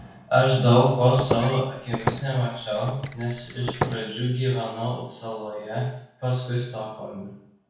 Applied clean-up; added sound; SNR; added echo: none; Walk, footsteps; 7 dB; reverberation time 0.7 s.